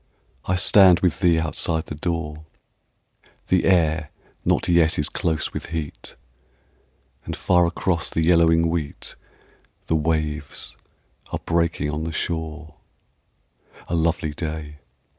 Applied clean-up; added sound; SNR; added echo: none; none; none; none.